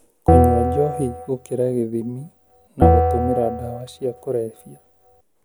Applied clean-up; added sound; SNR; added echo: none; Bell; -4 dB; none.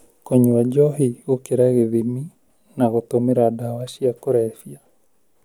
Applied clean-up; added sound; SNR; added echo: none; none; none; none.